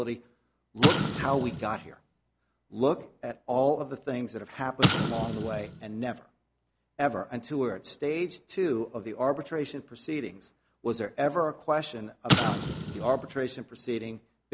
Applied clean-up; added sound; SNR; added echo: none; Explosion; -1 dB; none.